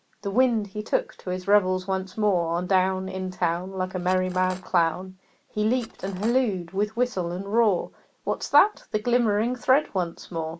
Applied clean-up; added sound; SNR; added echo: none; Cutlery, silverware; 20 dB; none.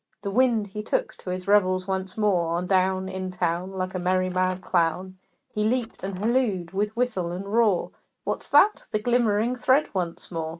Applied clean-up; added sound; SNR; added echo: neural mask model RNNoise.